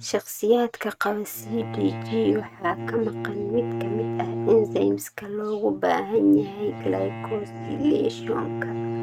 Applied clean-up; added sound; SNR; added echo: neural mask model RNNoise.